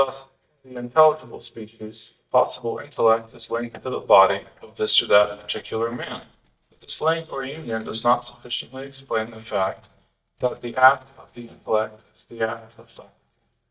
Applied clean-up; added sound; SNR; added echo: neural mask model DeepFilterNet 3.